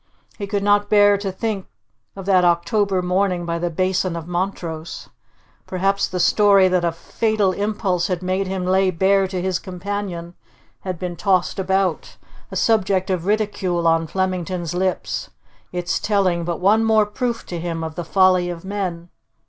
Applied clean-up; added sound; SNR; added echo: none; none; none; none.